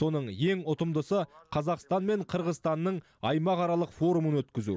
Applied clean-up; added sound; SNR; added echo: none; none; none; none.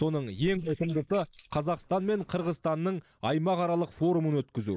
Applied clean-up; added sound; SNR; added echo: neural mask model Resemble Enhance denoiser.